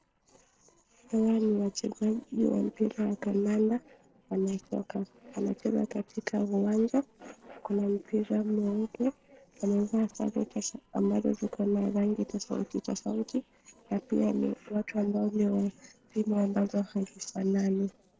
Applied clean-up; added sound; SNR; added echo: neural separator model SepFormer DNS4.